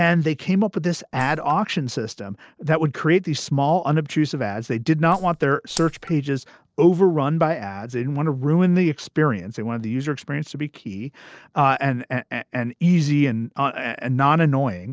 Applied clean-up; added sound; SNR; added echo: neural separator model SepFormer DNS4.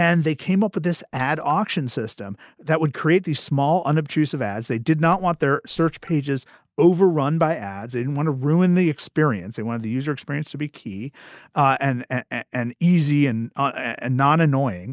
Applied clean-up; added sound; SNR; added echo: neural mask model DeepFilterNet 3.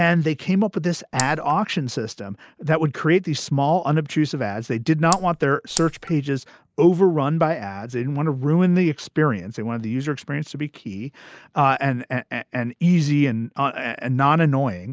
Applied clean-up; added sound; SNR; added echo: neural mask model Resemble Enhance denoiser.